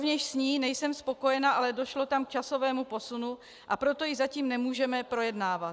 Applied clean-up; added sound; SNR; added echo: none; none; none; none.